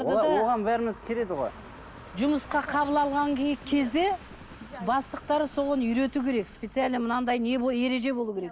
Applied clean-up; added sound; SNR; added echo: none; Train; 20 dB; none.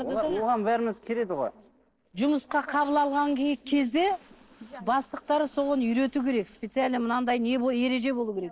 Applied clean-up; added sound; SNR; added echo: neural separator model SepFormer DNS4.